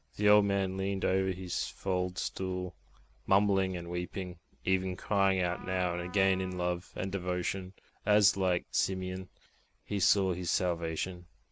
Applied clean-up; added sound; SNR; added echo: none; Trumpet; 19 dB; none.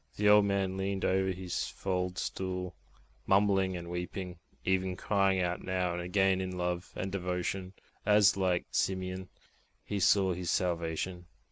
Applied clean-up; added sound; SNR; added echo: none; none; none; none.